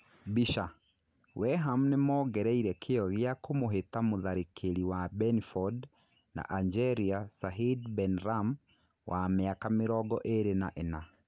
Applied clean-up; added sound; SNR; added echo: none; none; none; none.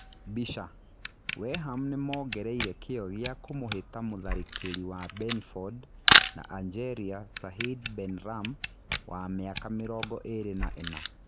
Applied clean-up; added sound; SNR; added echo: none; Camera; -3 dB; none.